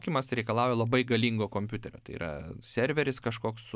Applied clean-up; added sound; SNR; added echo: none; none; none; none.